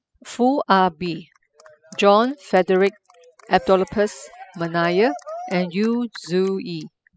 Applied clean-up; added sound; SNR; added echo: classical method spectral subtraction.